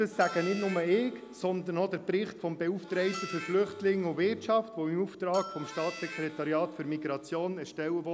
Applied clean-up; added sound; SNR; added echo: none; Bell + Harmonica; 15 dB; none.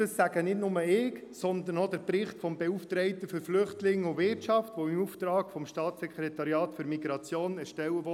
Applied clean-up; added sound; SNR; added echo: none; none; none; none.